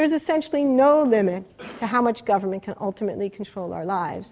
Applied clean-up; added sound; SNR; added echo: none; none; none; none.